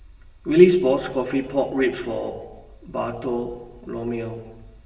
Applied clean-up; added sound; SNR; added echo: none; none; none; reverberation time 1.1 s.